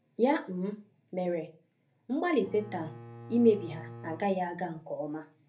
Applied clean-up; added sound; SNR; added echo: none; Bowed string instrument; 15 dB; reverberation time 0.3 s.